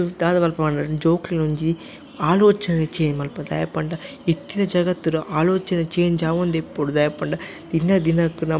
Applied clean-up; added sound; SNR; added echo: none; none; none; none.